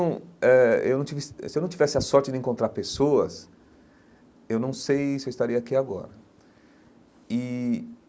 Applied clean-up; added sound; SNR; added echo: none; none; none; none.